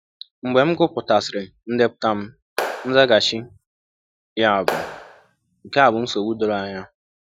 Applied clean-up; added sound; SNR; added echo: classical method Wiener filter.